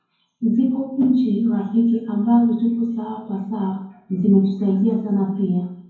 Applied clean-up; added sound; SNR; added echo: none; none; none; reverberation time 0.9 s.